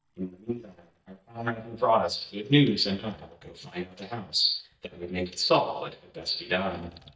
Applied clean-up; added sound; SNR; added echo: neural mask model DeepFilterNet 3.